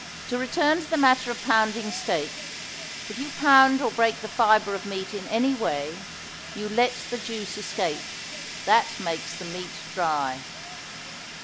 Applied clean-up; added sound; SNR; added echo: none; Fire; 11 dB; none.